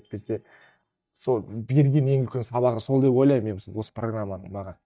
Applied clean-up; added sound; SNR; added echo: neural mask model DeepFilterNet 3.